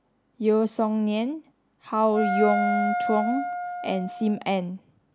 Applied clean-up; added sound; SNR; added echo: none; Wind instrument, woodwind instrument; 3 dB; none.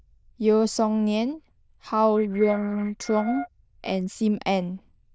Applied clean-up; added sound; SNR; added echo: neural diffusion model UNIVERSE++.